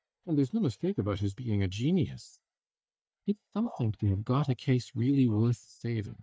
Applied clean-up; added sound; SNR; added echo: neural mask model DeepFilterNet 3.